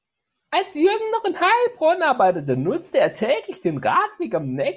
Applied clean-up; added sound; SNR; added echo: none; none; none; none.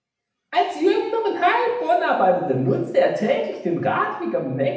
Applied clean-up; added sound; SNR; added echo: none; none; none; reverberation time 0.8 s.